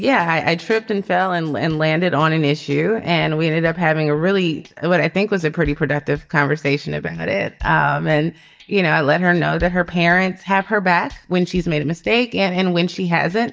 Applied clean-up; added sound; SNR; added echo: neural mask model DeepFilterNet 3.